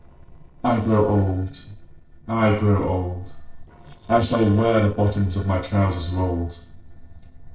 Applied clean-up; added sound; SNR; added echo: neural separator model SepFormer DNS4.